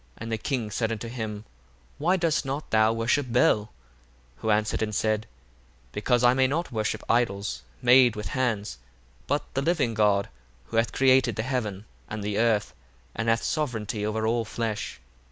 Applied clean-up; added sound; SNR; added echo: none; none; none; none.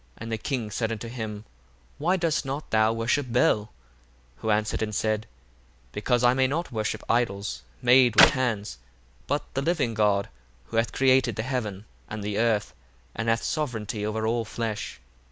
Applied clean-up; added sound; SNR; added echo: none; Clapping; -1 dB; none.